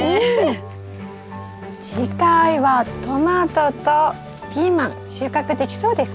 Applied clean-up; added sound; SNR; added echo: none; none; none; none.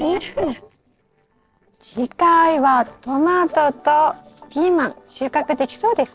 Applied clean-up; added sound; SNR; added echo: neural separator model SepFormer DNS4.